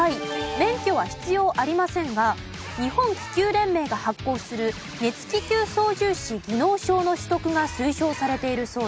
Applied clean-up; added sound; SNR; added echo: none; none; none; none.